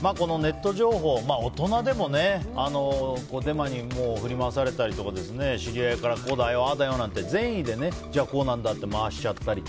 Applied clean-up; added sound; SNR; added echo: none; none; none; none.